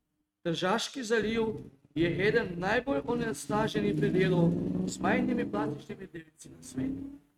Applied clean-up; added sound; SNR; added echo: neural mask model RNNoise.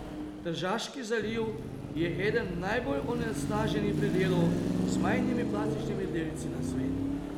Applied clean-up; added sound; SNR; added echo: none; Car passing by / Traffic noise, roadway noise / Engine; -1 dB; none.